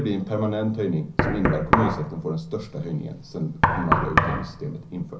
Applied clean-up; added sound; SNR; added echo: none; Knock; -1 dB; reverberation time 0.5 s.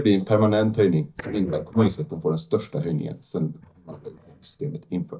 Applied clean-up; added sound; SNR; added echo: neural mask model DeepFilterNet 3.